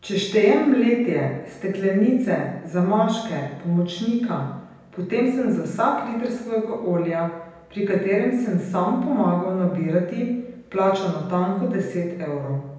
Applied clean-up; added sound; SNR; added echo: none; none; none; reverberation time 0.9 s.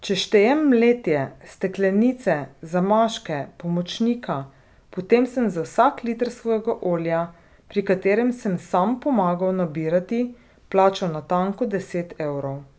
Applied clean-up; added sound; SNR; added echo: none; none; none; none.